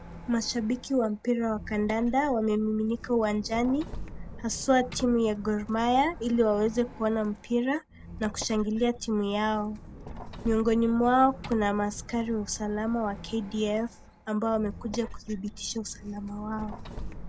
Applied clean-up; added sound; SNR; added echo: none; Squeak; 14 dB; none.